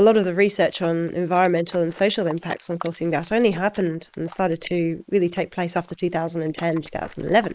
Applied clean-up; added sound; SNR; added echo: neural mask model Resemble Enhance denoiser.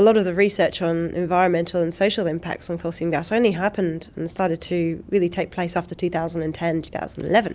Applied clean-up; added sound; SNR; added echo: none; none; none; none.